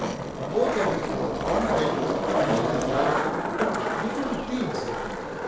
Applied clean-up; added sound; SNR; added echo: none; Skateboard; -5 dB; none.